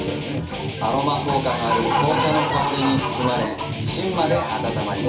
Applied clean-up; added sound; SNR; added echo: none; Guitar; 7 dB; reverberation time 0.4 s.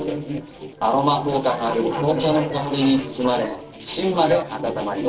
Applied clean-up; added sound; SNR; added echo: neural separator model SepFormer DNS4.